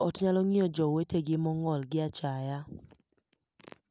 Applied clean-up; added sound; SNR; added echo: none; none; none; none.